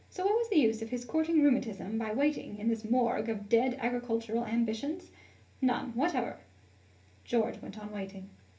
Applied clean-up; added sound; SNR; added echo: none; none; none; reverberation time 0.3 s.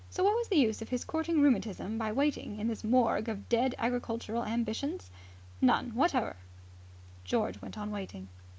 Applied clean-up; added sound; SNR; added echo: none; none; none; none.